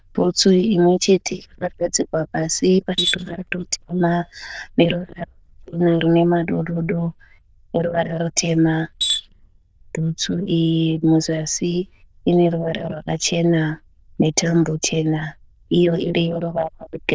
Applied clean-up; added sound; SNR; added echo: neural diffusion model UNIVERSE++.